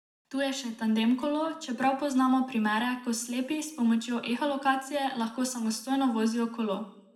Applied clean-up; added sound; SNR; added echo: none; none; none; reverberation time 0.6 s.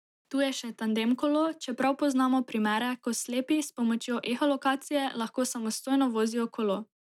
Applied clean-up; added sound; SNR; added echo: none; none; none; none.